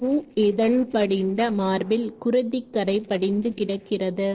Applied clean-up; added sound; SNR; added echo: neural separator model SepFormer DNS4.